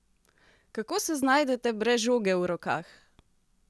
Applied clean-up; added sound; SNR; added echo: none; none; none; none.